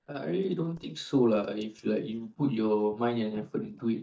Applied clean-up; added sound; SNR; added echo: neural mask model DeepFilterNet 3.